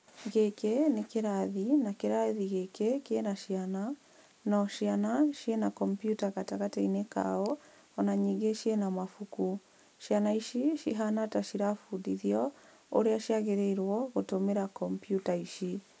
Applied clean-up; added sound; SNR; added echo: none; none; none; none.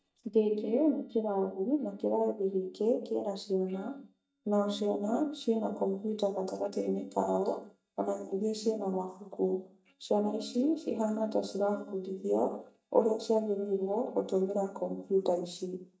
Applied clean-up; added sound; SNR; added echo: neural mask model DeepFilterNet 3.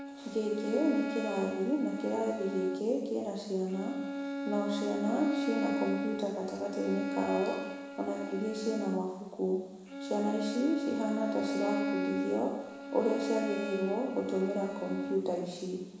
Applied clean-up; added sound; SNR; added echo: none; Bowed string instrument; 5 dB; reverberation time 1.0 s.